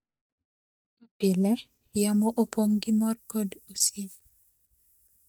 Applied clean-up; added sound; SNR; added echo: neural mask model DeepFilterNet 3.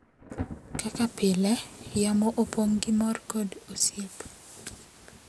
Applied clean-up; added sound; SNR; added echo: none; Thunder; 15 dB; none.